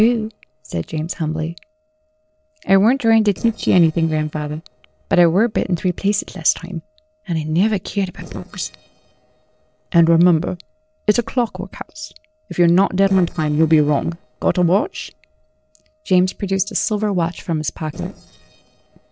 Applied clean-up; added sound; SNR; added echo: neural separator model SepFormer DNS4.